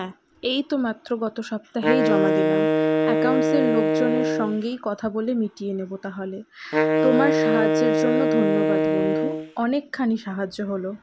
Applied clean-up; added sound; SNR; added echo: none; Wind instrument, woodwind instrument; -3 dB; none.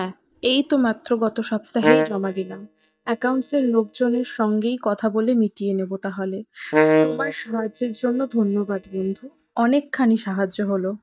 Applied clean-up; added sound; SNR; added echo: neural mask model DeepFilterNet 3.